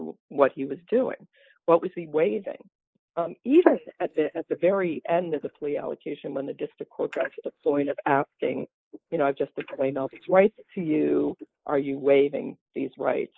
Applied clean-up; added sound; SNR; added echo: neural mask model Resemble Enhance denoiser.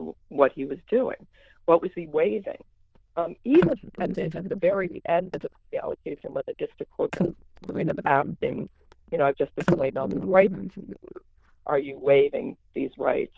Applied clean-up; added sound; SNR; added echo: neural diffusion model UNIVERSE++.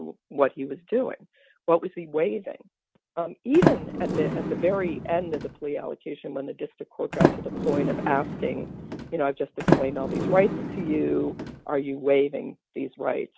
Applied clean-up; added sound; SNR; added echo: none; Sliding door; 1 dB; none.